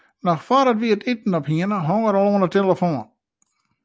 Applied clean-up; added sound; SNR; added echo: none; none; none; none.